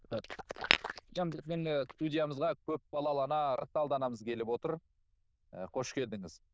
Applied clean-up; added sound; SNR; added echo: neural diffusion model UNIVERSE++.